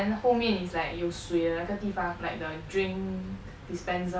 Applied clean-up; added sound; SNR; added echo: none; none; none; none.